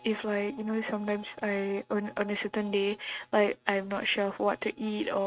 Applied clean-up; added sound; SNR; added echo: neural mask model RNNoise.